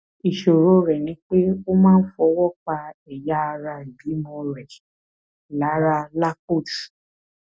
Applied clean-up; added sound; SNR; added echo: none; none; none; none.